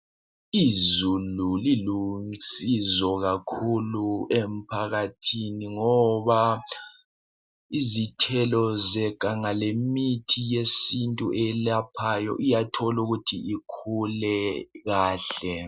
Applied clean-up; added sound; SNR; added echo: none; none; none; none.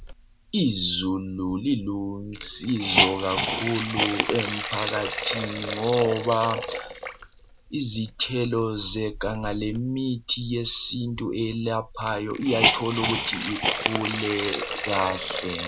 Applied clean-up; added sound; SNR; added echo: none; Hiss; 3 dB; none.